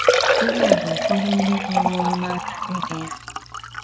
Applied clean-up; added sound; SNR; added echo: none; Liquid; -4 dB; none.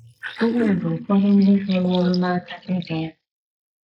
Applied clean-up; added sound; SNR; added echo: neural mask model Resemble Enhance denoiser.